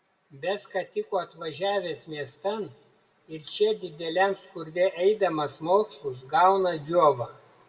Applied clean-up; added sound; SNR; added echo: none; none; none; reverberation time 1.0 s.